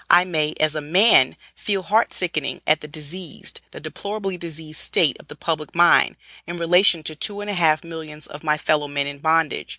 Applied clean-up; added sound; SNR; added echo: none; none; none; none.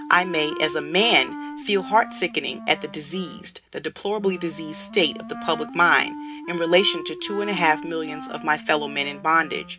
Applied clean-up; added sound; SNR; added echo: none; Wind instrument, woodwind instrument; 13 dB; reverberation time 0.3 s.